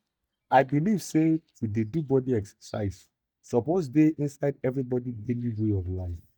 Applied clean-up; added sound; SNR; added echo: neural mask model DeepFilterNet 3.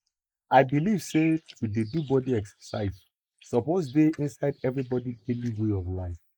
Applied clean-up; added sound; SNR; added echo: neural mask model Resemble Enhance denoiser.